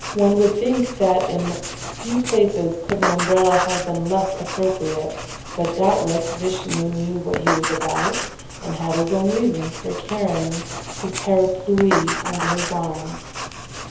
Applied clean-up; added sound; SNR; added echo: none; Writing; 7 dB; reverberation time 0.8 s.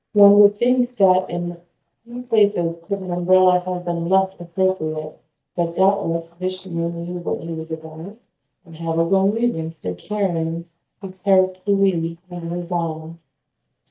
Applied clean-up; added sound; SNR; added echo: neural mask model DeepFilterNet 3.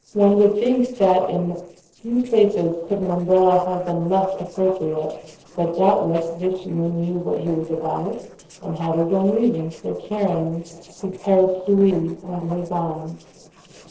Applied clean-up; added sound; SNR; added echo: neural separator model SepFormer DNS4.